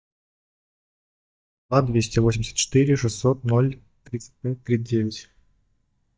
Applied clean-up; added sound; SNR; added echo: neural mask model DeepFilterNet 3.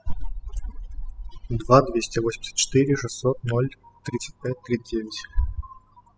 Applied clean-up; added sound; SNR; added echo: classical method spectral subtraction.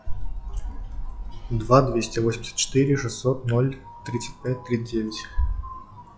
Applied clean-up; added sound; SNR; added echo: classical method log-MMSE.